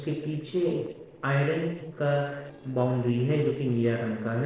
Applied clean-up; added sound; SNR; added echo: neural separator model SepFormer DNS4.